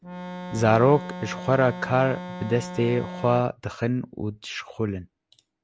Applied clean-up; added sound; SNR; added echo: none; Organ; 10 dB; none.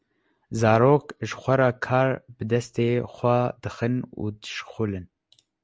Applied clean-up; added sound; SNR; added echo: none; none; none; none.